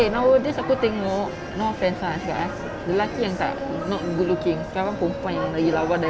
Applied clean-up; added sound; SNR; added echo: none; none; none; none.